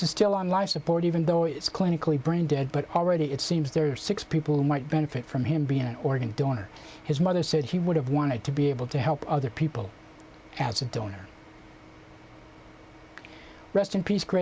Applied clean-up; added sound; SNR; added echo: none; none; none; none.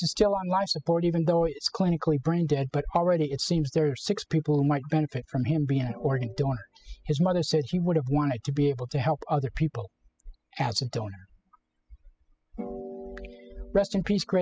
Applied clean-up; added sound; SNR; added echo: classical method spectral subtraction.